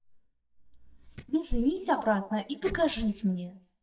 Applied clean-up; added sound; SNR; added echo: neural mask model DeepFilterNet 3.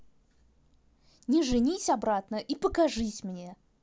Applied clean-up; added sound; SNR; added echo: none; none; none; none.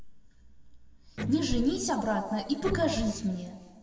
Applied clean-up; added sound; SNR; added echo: none; Electric guitar; 8 dB; reverberation time 2.2 s.